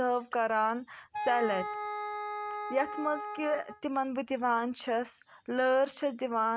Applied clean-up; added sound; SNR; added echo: neural mask model RNNoise.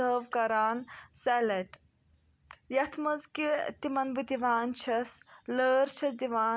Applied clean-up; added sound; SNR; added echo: none; none; none; none.